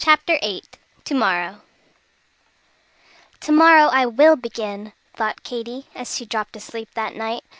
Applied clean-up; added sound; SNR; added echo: none; none; none; none.